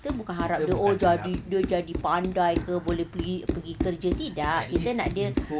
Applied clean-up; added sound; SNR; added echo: none; Run; 6 dB; none.